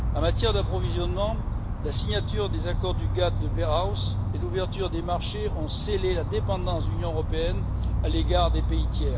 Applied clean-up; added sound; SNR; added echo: none; Insect; -4 dB; none.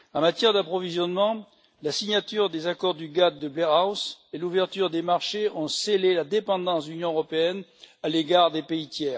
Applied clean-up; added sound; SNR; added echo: none; none; none; none.